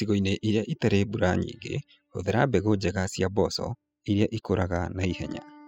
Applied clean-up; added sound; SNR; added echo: classical method spectral subtraction.